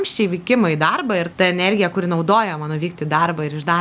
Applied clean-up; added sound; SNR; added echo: none; none; none; none.